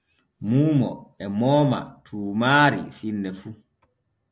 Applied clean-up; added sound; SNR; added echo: none; none; none; none.